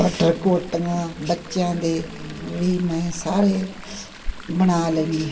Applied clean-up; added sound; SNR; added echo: none; Chatter / Stream; 14 dB; reverberation time 1.3 s.